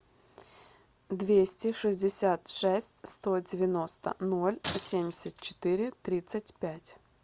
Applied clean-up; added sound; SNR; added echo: none; Shatter; 16 dB; none.